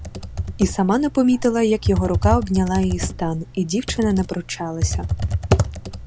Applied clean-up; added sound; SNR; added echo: none; Computer keyboard; 3 dB; none.